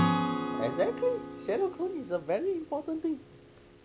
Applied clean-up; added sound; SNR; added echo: none; Acoustic guitar / Strum; 2 dB; none.